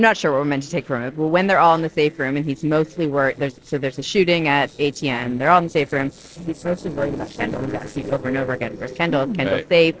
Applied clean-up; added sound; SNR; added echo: neural separator model SepFormer DNS4.